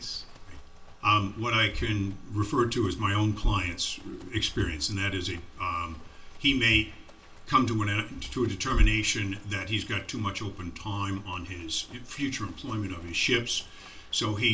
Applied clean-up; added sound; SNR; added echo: none; Livestock, farm animals, working animals; 19 dB; reverberation time 0.2 s.